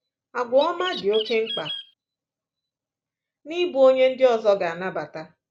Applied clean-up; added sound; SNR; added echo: none; Bird; 10 dB; none.